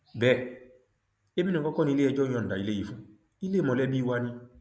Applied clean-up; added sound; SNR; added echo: none; none; none; none.